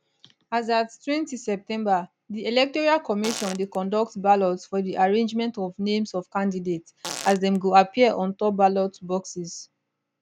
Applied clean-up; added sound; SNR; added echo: none; Fart; 12 dB; none.